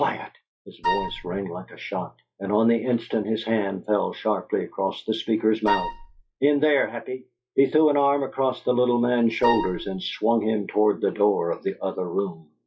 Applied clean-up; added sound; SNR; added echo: classical method log-MMSE.